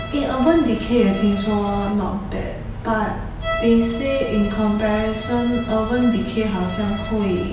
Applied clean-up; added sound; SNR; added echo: none; Bowed string instrument; 12 dB; none.